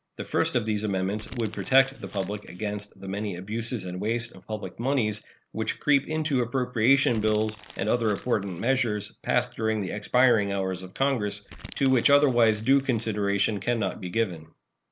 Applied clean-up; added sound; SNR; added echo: none; Crumpling, crinkling; 20 dB; none.